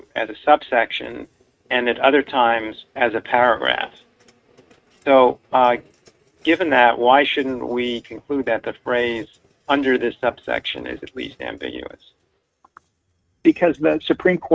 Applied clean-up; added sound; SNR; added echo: neural mask model RNNoise.